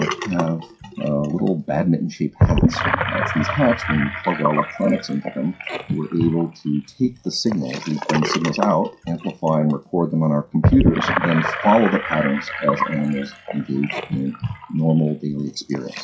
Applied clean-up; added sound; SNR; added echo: classical method WPE with log-MMSE.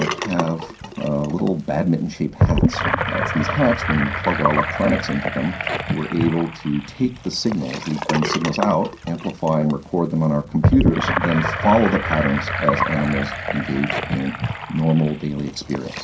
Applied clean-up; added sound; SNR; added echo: none; Sink (filling or washing) / Gurgling; 3 dB; reverberation time 0.3 s.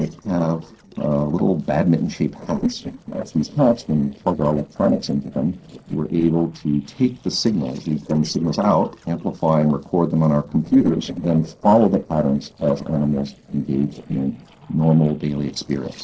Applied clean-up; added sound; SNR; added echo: neural separator model SepFormer DNS4.